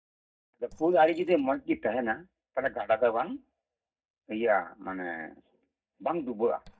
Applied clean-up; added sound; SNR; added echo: neural mask model DeepFilterNet 3.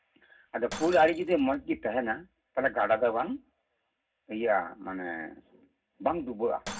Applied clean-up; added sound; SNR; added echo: none; Shatter; 19 dB; reverberation time 0.4 s.